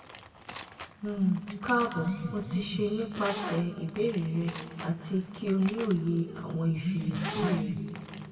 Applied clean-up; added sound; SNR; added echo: none; Zipper (clothing); 13 dB; reverberation time 1.9 s.